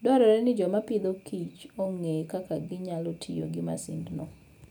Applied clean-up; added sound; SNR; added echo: none; none; none; none.